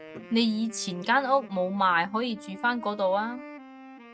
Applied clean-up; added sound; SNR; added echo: neural mask model RNNoise.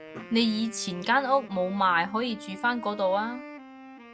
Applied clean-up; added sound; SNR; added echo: none; Wind instrument, woodwind instrument; 17 dB; none.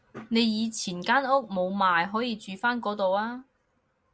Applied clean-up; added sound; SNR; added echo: none; none; none; none.